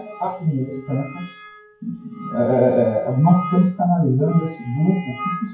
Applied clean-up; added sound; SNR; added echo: classical method WPE with log-MMSE.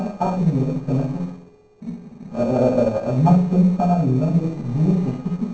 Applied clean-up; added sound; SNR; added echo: neural separator model SepFormer DNS4.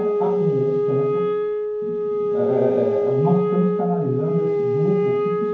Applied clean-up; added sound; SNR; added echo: none; Wind instrument, woodwind instrument; -3 dB; reverberation time 0.9 s.